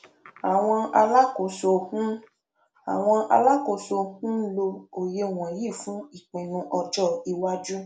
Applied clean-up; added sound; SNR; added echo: none; none; none; none.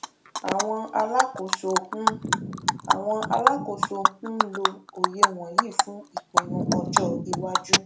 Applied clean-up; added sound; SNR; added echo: none; Animal; -4 dB; none.